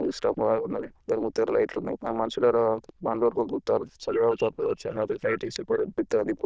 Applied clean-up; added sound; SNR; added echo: neural diffusion model UNIVERSE++.